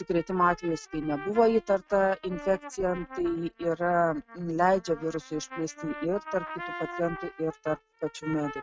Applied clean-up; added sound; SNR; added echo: neural mask model RNNoise.